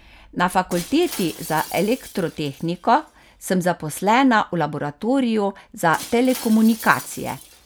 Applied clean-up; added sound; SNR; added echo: none; Shatter; 18 dB; none.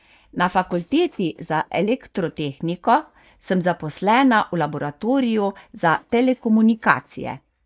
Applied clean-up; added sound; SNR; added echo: neural mask model DeepFilterNet 3.